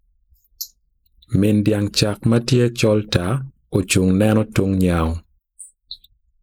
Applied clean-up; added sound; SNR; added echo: neural mask model Resemble Enhance denoiser.